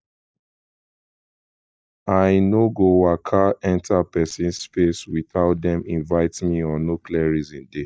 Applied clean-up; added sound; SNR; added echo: neural mask model DeepFilterNet 3.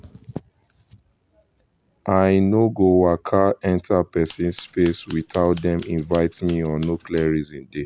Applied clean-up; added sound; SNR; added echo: none; Scissors; 10 dB; none.